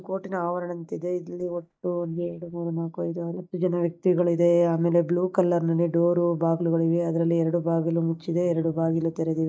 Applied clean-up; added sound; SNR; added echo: neural mask model DeepFilterNet 3.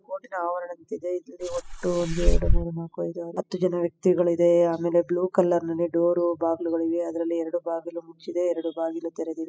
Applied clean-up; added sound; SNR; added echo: classical method spectral subtraction.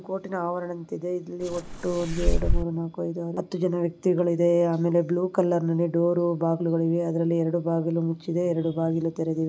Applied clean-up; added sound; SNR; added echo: none; Fireworks; -2 dB; none.